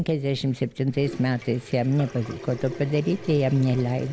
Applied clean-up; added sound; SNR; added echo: none; Sink (filling or washing) / Water tap, faucet; 16 dB; none.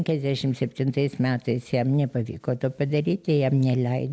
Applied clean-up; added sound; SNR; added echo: none; none; none; none.